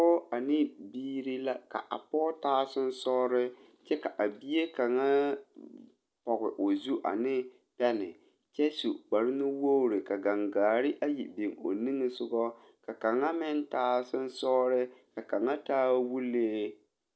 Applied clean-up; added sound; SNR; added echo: none; none; none; none.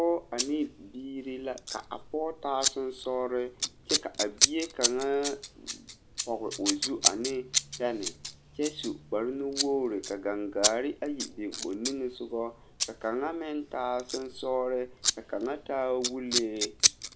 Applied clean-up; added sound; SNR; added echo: none; Scissors; 1 dB; none.